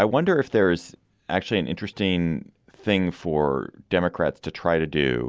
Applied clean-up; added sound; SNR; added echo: none; none; none; none.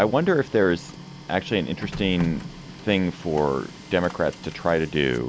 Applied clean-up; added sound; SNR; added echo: none; Printer; 14 dB; none.